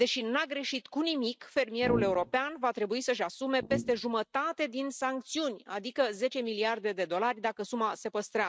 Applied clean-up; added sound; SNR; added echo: neural mask model RNNoise.